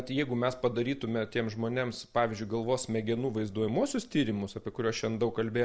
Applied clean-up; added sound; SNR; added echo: none; none; none; none.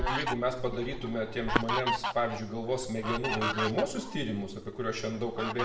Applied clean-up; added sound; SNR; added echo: none; Fowl; 3 dB; reverberation time 0.6 s.